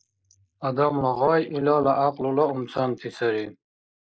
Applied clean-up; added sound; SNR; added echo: neural mask model Resemble Enhance denoiser.